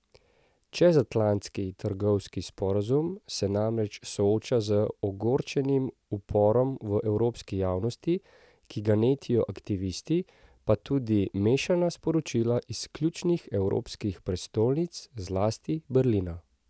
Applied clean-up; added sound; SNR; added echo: none; none; none; none.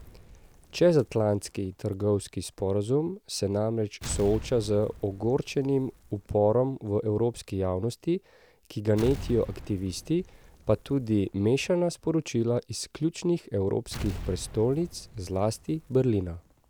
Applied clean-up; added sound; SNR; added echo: none; Explosion; 16 dB; none.